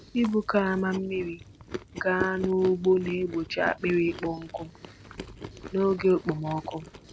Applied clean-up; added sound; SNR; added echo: none; Chewing, mastication; 13 dB; none.